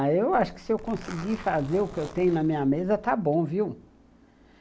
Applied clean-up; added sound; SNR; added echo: none; Zipper (clothing); 17 dB; none.